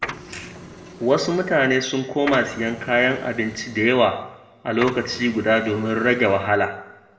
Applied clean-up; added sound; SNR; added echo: none; Printer; 14 dB; reverberation time 0.7 s.